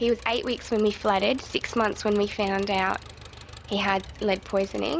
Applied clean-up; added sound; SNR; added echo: none; Engine; 18 dB; none.